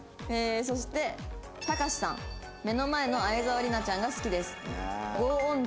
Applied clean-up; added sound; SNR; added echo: none; none; none; none.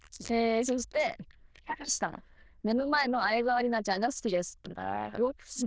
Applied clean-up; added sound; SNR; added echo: neural diffusion model UNIVERSE++.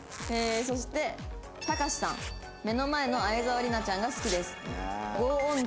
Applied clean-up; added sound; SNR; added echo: none; Zipper (clothing); 15 dB; none.